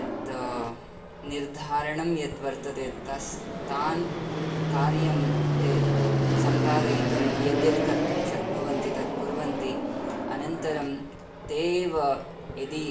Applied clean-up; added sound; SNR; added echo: none; Fixed-wing aircraft, airplane; -3 dB; reverberation time 0.7 s.